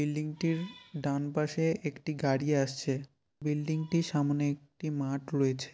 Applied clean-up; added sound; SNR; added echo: none; none; none; none.